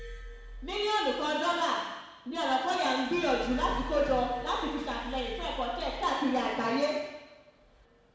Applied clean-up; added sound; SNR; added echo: none; Glass; 13 dB; reverberation time 1.1 s.